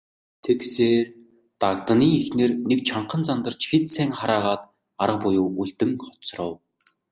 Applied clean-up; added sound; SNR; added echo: none; none; none; none.